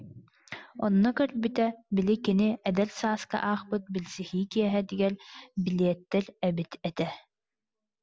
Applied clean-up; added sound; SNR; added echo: none; none; none; none.